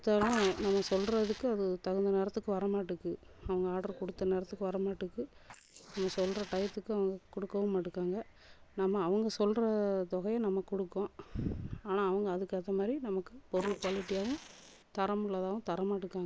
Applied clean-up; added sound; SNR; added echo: neural mask model Resemble Enhance denoiser.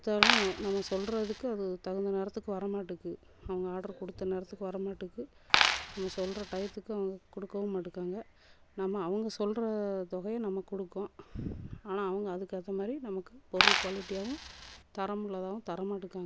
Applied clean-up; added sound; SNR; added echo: none; Coin (dropping); -5 dB; none.